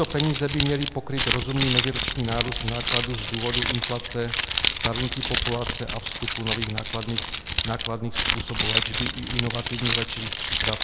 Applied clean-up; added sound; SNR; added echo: none; Keys jangling; -1 dB; none.